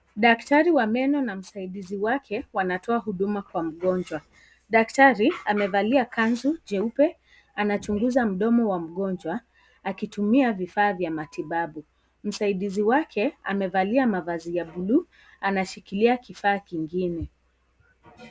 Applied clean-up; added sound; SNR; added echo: none; none; none; none.